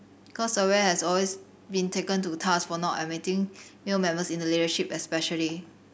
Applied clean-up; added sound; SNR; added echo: none; none; none; none.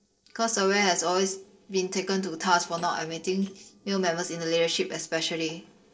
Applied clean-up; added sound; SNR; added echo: neural separator model SepFormer DNS4.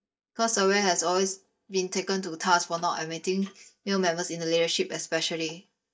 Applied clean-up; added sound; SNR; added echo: neural mask model DeepFilterNet 3.